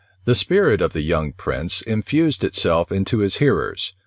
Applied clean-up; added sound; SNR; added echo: none; none; none; none.